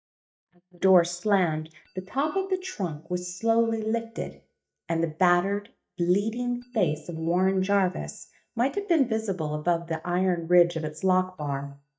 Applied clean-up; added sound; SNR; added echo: neural mask model DeepFilterNet 3.